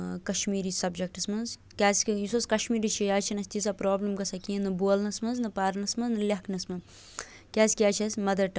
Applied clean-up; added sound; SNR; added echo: none; none; none; none.